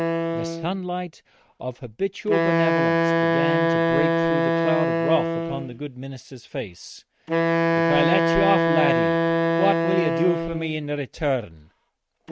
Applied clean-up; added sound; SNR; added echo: neural mask model RNNoise.